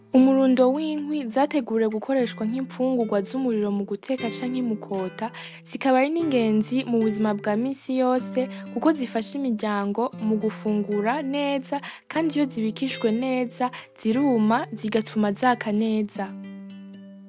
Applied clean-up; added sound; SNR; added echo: none; Acoustic guitar; 16 dB; none.